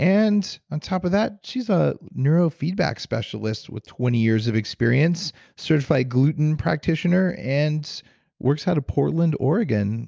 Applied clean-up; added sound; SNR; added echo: none; none; none; none.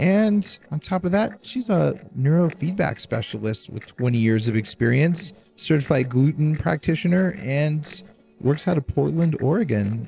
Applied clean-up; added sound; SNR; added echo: neural separator model SepFormer DNS4.